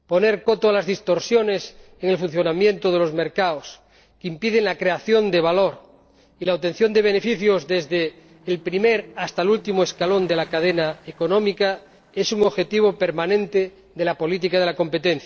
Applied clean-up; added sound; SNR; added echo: neural separator model SepFormer DNS4.